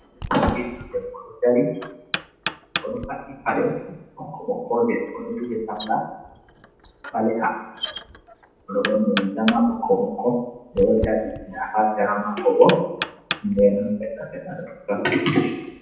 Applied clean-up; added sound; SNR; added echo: none; Knock; 12 dB; reverberation time 0.9 s.